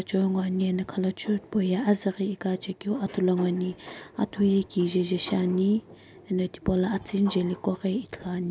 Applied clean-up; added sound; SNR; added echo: none; none; none; none.